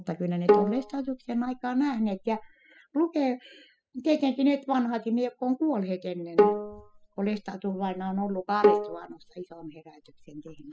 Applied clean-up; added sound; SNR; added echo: classical method spectral subtraction.